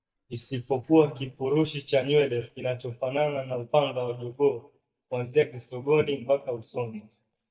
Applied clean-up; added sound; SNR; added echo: neural mask model DeepFilterNet 3.